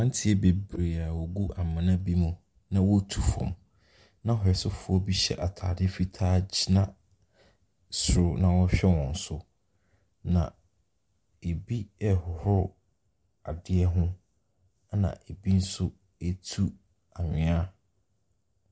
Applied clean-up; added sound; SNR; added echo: none; none; none; none.